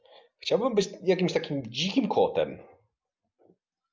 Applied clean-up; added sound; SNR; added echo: none; none; none; none.